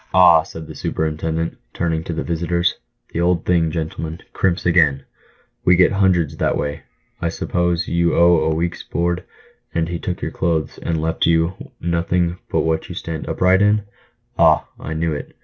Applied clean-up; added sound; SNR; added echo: none; none; none; none.